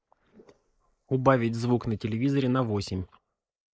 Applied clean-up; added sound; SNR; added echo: neural mask model Resemble Enhance denoiser.